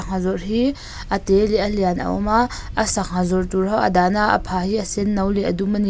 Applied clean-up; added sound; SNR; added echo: none; Camera; 13 dB; none.